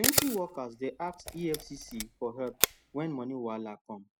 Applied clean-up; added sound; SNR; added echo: none; Camera; -2 dB; none.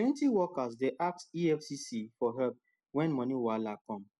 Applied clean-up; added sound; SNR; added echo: none; none; none; none.